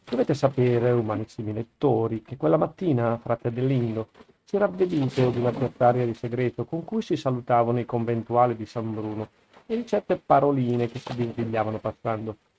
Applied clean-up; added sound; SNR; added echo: neural mask model RNNoise.